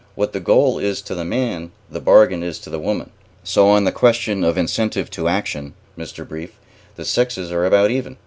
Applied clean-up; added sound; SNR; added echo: none; none; none; none.